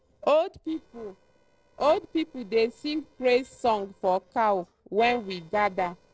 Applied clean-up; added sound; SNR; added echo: neural separator model SepFormer DNS4.